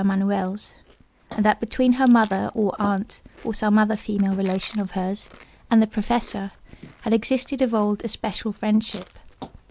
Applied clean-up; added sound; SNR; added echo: neural mask model Resemble Enhance denoiser.